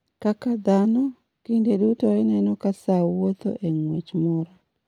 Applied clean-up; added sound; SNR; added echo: none; none; none; none.